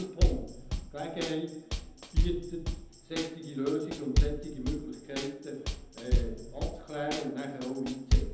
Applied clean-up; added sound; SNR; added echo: none; Drum kit; -5 dB; reverberation time 0.8 s.